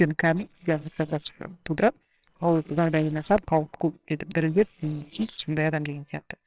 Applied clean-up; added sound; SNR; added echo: neural separator model SepFormer WHAMR!.